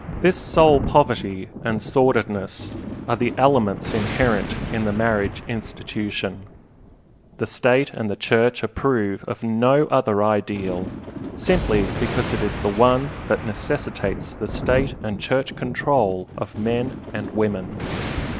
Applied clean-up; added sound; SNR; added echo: none; Thunder; 9 dB; none.